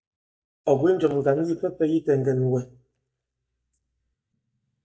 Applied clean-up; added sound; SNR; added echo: neural mask model DeepFilterNet 3.